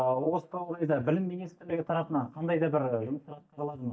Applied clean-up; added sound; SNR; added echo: neural mask model DeepFilterNet 3.